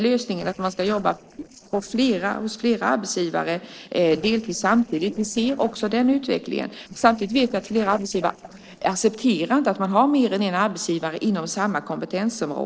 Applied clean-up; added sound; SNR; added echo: neural separator model SepFormer DNS4.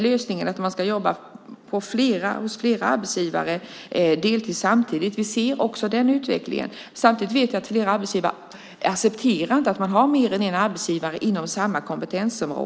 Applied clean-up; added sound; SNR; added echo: none; none; none; none.